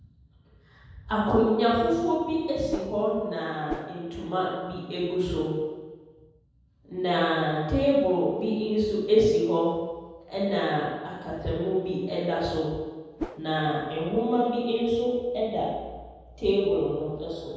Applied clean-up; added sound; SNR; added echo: none; Whoosh, swoosh, swish; 9 dB; reverberation time 1.2 s.